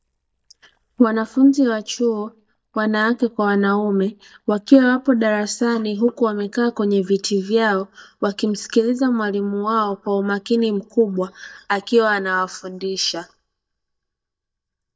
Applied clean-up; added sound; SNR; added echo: neural mask model DeepFilterNet 3.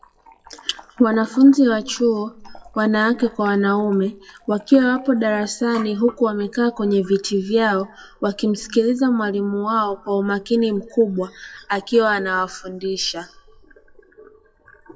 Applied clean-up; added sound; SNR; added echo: classical method WPE with log-MMSE.